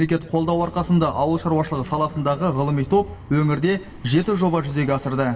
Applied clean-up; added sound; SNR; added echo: none; none; none; reverberation time 0.8 s.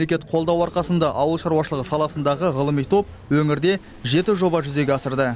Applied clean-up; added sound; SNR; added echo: none; none; none; none.